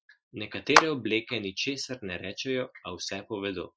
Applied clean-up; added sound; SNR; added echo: classical method Wiener filter.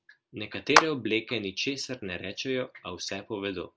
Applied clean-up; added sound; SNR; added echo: none; Clapping; -4 dB; none.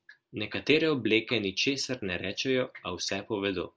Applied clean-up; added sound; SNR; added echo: none; none; none; none.